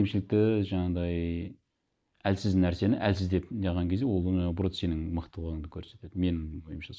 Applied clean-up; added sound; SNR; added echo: neural mask model Resemble Enhance denoiser.